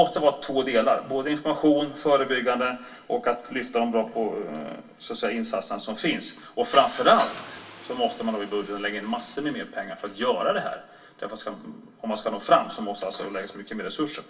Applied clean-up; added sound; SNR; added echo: none; Car; 15 dB; reverberation time 0.2 s.